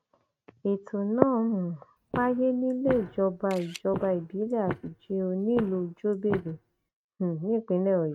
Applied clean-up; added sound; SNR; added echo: neural mask model RNNoise.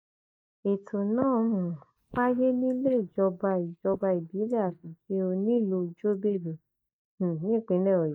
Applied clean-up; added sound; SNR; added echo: neural mask model DeepFilterNet 3.